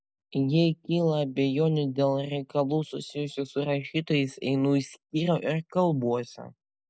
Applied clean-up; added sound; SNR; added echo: none; none; none; none.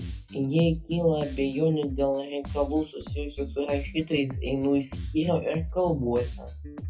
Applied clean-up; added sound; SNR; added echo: classical method WPE with log-MMSE.